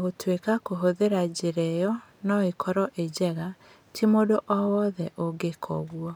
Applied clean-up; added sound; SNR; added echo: none; none; none; none.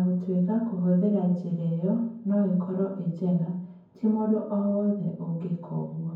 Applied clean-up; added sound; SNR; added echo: none; none; none; reverberation time 0.9 s.